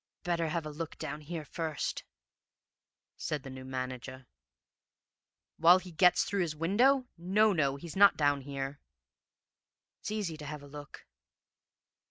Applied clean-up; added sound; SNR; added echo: none; none; none; none.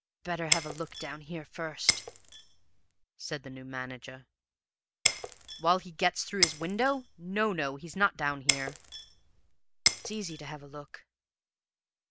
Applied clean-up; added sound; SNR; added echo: none; Shatter; -1 dB; none.